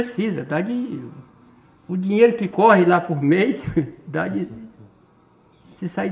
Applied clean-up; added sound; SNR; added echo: none; none; none; reverberation time 0.9 s.